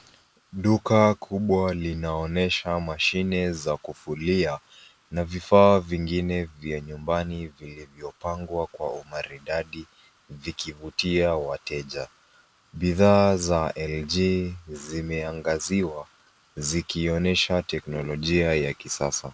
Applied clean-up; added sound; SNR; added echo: none; none; none; none.